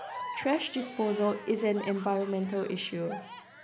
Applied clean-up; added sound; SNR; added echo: none; Crowd / Cheering; 13 dB; none.